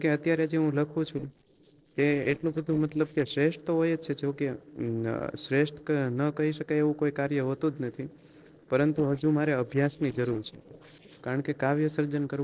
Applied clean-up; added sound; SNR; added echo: neural separator model SepFormer DNS4.